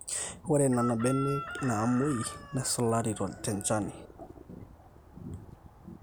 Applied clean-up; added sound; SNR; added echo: none; Chicken, rooster; 13 dB; none.